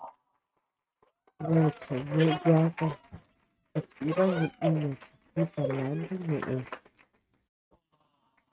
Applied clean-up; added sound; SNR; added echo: neural mask model RNNoise.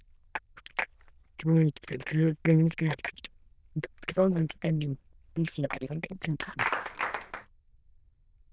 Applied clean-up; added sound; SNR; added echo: neural diffusion model UNIVERSE++.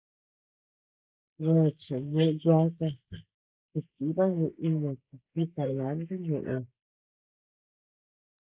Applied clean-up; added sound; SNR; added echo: neural mask model Resemble Enhance denoiser.